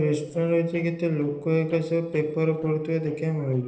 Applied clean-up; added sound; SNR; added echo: neural separator model SepFormer DNS4.